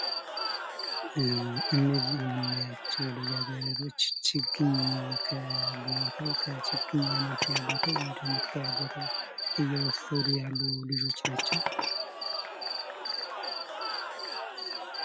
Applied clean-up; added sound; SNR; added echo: none; Glass + Crowd / Cheering; 7 dB; none.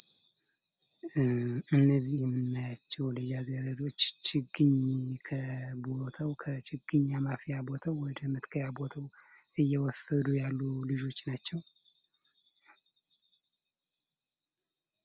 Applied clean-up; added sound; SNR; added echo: none; none; none; none.